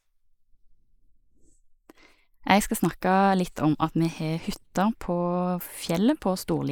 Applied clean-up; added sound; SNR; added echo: neural mask model Resemble Enhance denoiser.